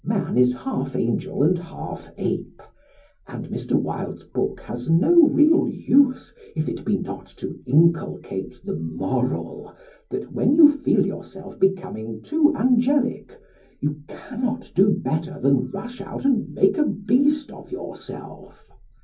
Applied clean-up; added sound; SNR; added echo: none; none; none; reverberation time 0.4 s.